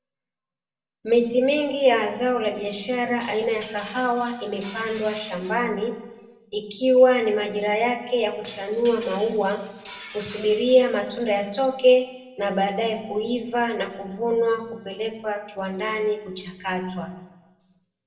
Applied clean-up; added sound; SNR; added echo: none; Glass; 19 dB; reverberation time 0.9 s.